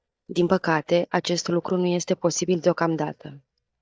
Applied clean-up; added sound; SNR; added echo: neural mask model DeepFilterNet 3.